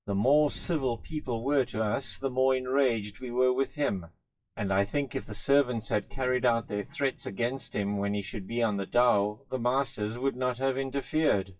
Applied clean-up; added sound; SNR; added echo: classical method WPE with log-MMSE.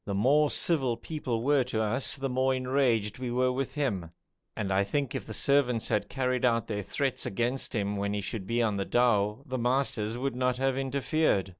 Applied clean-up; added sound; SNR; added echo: none; none; none; none.